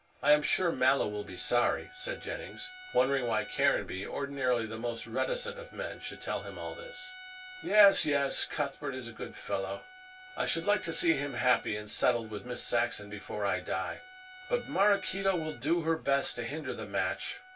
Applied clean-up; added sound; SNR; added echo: none; Trumpet; 19 dB; reverberation time 0.1 s.